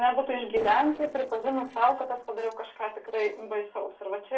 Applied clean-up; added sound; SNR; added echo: neural separator model SepFormer DNS4.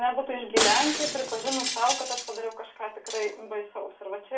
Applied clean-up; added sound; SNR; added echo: none; Shatter; 2 dB; reverberation time 0.3 s.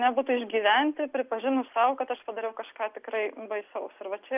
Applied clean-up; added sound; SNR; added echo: none; none; none; none.